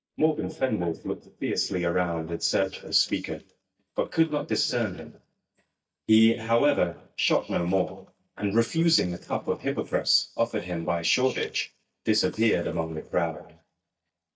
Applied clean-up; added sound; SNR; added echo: neural mask model DeepFilterNet 3.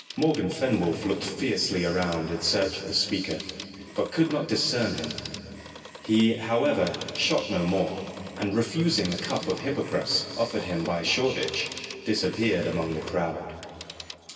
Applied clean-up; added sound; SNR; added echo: none; Telephone; 16 dB; reverberation time 2.6 s.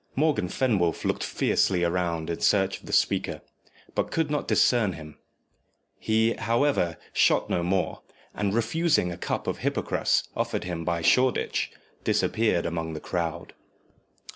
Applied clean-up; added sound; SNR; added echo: none; none; none; none.